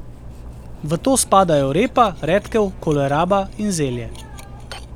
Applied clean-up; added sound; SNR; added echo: none; Cutlery, silverware; 15 dB; none.